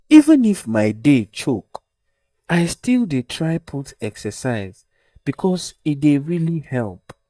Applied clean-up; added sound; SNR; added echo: neural mask model DeepFilterNet 3.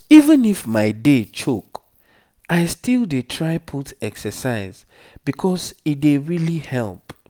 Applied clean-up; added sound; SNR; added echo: none; none; none; none.